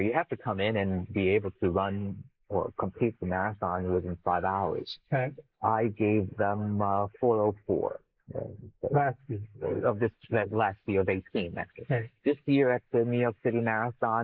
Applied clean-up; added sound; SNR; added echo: neural mask model Resemble Enhance denoiser.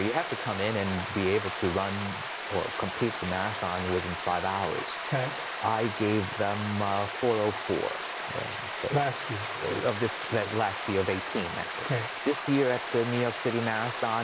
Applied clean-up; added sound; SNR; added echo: none; Stream; 4 dB; none.